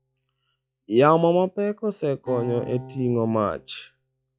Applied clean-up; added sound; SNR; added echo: classical method log-MMSE.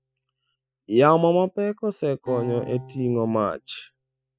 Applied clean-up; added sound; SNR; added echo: classical method spectral subtraction.